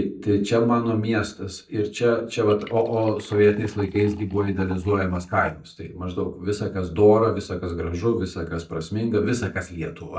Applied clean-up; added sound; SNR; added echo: neural mask model DeepFilterNet 3.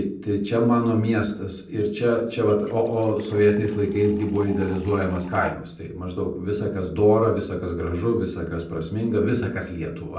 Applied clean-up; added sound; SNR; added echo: neural separator model SepFormer DNS4.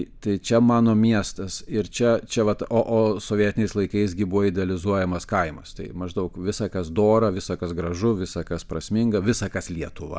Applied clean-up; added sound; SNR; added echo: none; none; none; none.